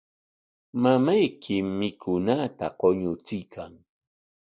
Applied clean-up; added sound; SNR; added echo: none; none; none; none.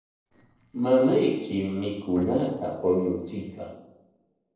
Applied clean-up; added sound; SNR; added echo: neural separator model SepFormer DNS4.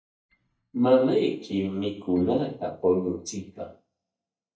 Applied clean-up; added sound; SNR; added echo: neural mask model DeepFilterNet 3.